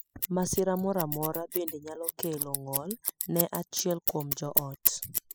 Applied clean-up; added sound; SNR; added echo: classical method spectral subtraction.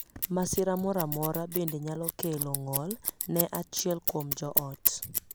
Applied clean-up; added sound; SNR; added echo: none; Scissors; 2 dB; none.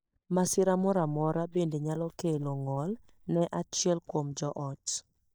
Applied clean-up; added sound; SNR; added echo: neural mask model DeepFilterNet 3.